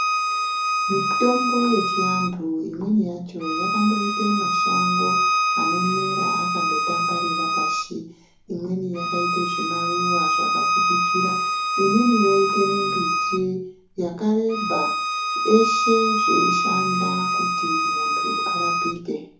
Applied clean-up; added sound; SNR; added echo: none; Bowed string instrument; -2 dB; reverberation time 0.6 s.